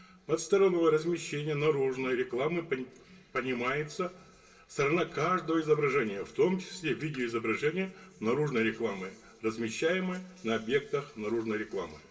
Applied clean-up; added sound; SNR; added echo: none; none; none; reverberation time 0.2 s.